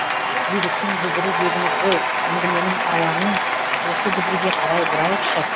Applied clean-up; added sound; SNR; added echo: none; Applause / Cheering; -4 dB; none.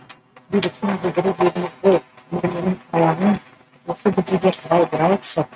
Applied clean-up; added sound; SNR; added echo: neural mask model RNNoise.